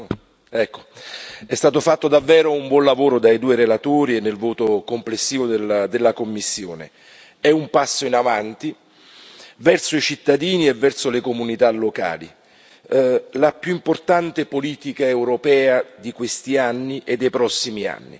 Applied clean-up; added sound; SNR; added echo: none; none; none; none.